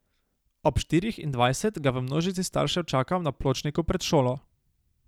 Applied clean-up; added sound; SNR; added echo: none; none; none; none.